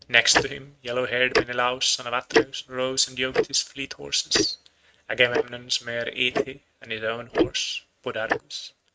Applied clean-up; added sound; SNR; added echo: neural mask model RNNoise.